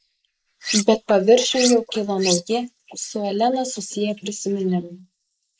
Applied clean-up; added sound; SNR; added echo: neural mask model Resemble Enhance denoiser.